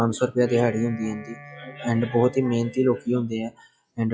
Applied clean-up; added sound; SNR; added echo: classical method log-MMSE.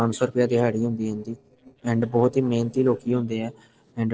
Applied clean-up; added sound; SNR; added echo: neural separator model SepFormer DNS4.